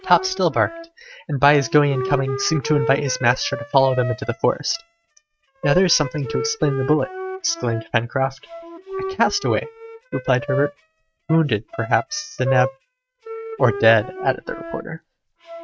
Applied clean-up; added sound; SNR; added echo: neural mask model RNNoise.